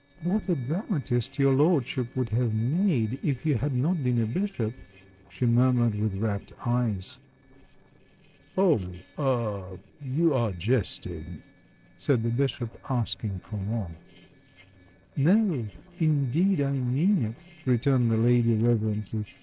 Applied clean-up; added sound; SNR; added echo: neural separator model SepFormer DNS4.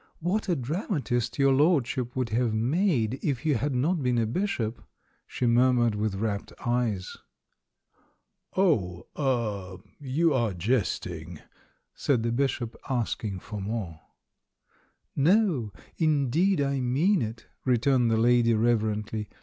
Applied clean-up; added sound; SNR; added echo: none; none; none; none.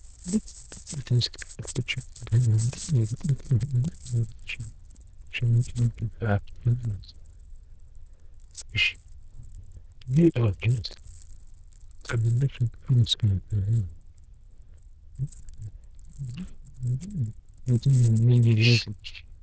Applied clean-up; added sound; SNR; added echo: neural diffusion model UNIVERSE++.